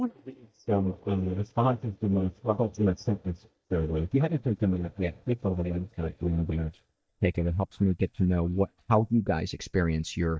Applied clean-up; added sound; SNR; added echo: neural mask model DeepFilterNet 3.